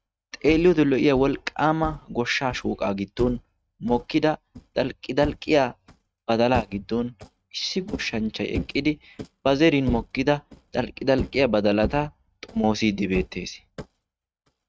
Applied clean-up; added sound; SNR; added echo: neural mask model RNNoise.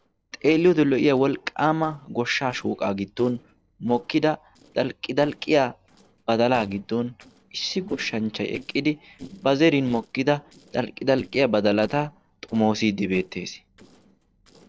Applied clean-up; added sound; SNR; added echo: neural separator model SepFormer DNS4.